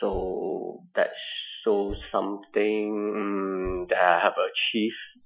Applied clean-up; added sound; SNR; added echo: classical method Wiener filter.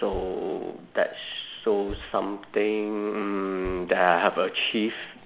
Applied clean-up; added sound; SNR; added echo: none; Car; 20 dB; none.